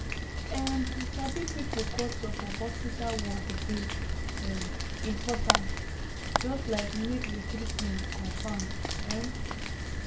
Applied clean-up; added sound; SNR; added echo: none; Rain; -4 dB; reverberation time 0.3 s.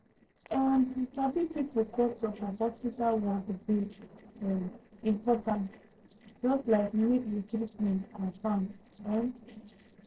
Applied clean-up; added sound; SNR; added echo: neural separator model SepFormer DNS4.